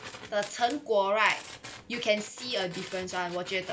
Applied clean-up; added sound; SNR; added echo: none; Tools; 15 dB; none.